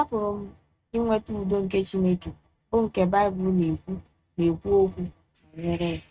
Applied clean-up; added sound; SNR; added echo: neural mask model RNNoise.